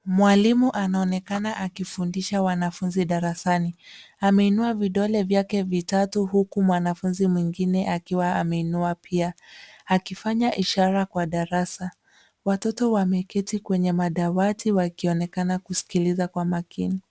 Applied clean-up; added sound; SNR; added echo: none; none; none; none.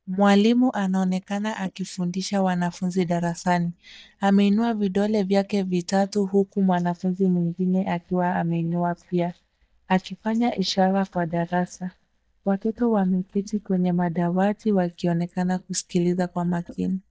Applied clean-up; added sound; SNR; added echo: neural mask model DeepFilterNet 3.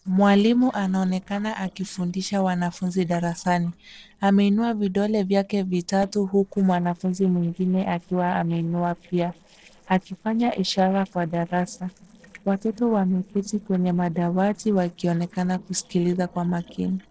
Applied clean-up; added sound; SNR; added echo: neural separator model SepFormer DNS4.